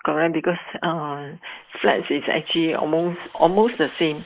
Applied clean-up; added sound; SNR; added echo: neural mask model Resemble Enhance denoiser.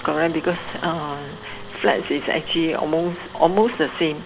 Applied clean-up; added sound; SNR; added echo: none; Bird / Insect + Tools; 16 dB; none.